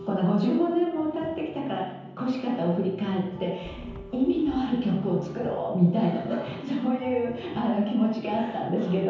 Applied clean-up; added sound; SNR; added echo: none; Wind; 16 dB; reverberation time 0.9 s.